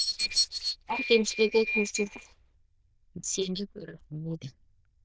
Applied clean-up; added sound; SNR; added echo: neural diffusion model UNIVERSE++.